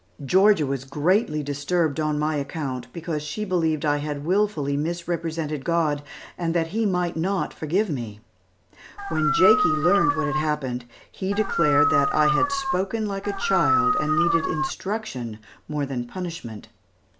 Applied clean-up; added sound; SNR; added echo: none; Dog; -1 dB; none.